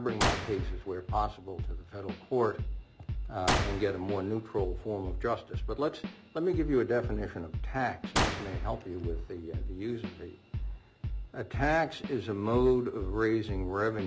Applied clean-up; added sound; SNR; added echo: none; Drum / Drum kit + Gunshot, gunfire; 3 dB; none.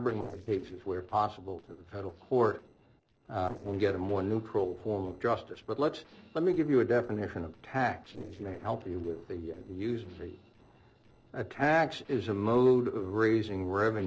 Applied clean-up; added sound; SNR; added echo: neural separator model SepFormer DNS4.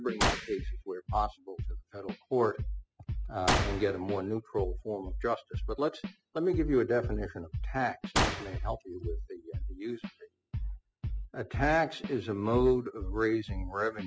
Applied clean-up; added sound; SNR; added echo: classical method spectral subtraction.